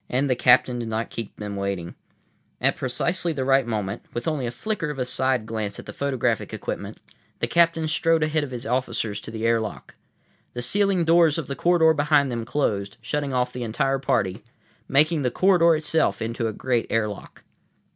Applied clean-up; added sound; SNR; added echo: none; none; none; none.